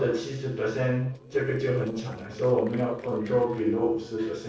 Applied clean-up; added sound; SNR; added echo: neural separator model SepFormer DNS4.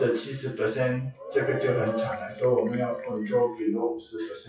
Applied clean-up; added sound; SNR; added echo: classical method WPE with log-MMSE.